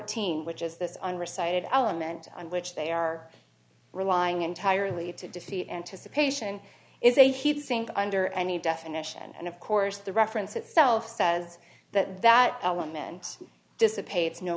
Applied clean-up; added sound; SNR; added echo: none; none; none; none.